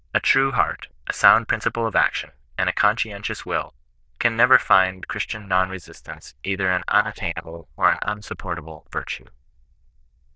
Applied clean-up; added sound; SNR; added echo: neural diffusion model UNIVERSE++.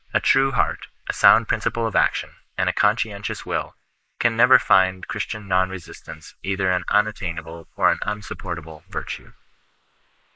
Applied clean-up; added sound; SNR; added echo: neural mask model Resemble Enhance denoiser.